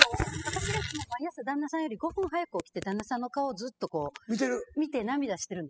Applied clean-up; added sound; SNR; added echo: classical method spectral subtraction.